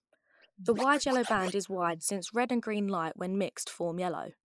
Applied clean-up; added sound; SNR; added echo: neural mask model Resemble Enhance denoiser.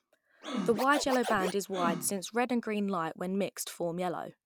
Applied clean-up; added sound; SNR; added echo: none; Scratching (performance technique); 7 dB; none.